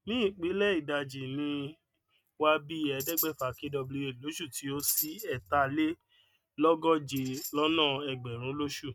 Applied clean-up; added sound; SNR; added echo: neural mask model RNNoise.